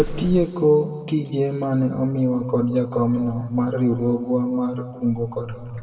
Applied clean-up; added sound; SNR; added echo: none; Explosion; 18 dB; reverberation time 1.6 s.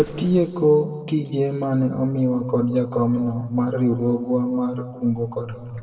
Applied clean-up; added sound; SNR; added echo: neural separator model SepFormer DNS4.